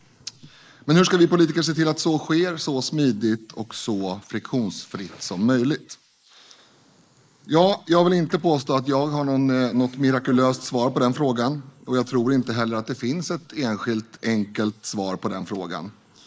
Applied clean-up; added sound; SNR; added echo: neural mask model Resemble Enhance denoiser.